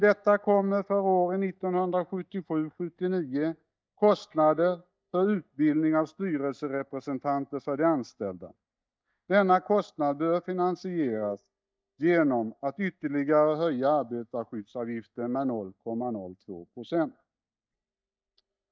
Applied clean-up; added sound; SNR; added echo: neural mask model DeepFilterNet 3.